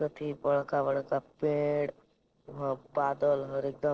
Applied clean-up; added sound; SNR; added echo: neural separator model SepFormer DNS4.